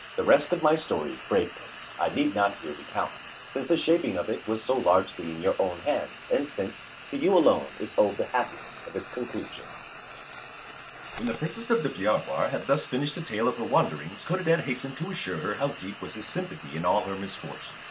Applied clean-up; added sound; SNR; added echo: none; Frying (food); 12 dB; none.